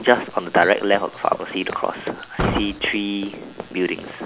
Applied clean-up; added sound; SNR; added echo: none; Run + Slam / Car; 10 dB; none.